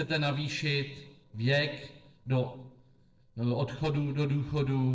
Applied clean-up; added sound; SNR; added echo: neural separator model SepFormer DNS4.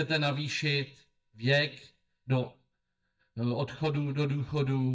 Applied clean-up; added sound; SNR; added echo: neural mask model DeepFilterNet 3.